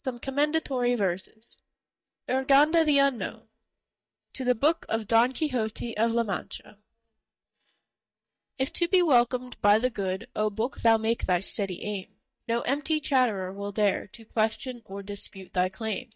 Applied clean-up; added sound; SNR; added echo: neural mask model DeepFilterNet 3.